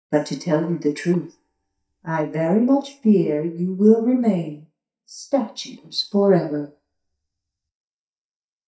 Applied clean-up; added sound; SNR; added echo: neural mask model DeepFilterNet 3.